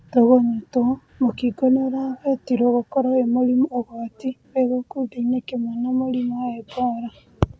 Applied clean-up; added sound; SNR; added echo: none; none; none; none.